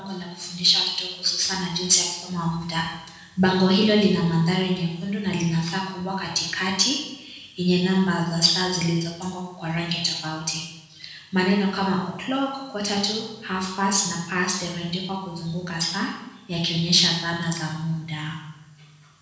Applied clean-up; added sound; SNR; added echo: none; none; none; reverberation time 1.0 s.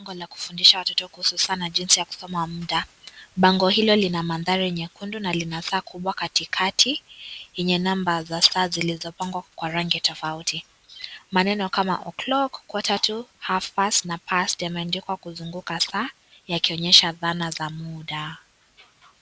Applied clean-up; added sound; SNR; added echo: none; none; none; none.